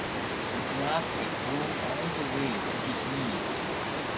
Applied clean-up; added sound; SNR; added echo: none; Water; -5 dB; reverberation time 2.0 s.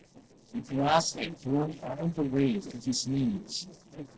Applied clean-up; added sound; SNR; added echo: neural separator model SepFormer DNS4.